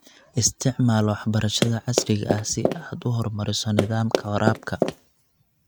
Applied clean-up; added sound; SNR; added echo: neural mask model RNNoise.